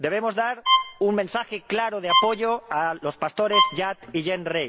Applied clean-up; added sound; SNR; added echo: none; Bowed string instrument; 0 dB; none.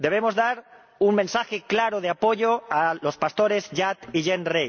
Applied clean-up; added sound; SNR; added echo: none; none; none; none.